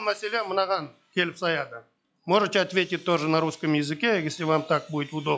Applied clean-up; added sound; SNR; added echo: classical method log-MMSE.